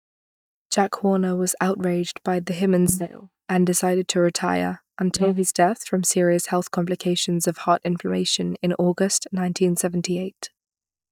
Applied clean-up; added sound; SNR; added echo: neural mask model DeepFilterNet 3.